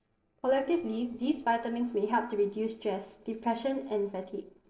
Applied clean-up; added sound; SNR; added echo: neural separator model SepFormer DNS4.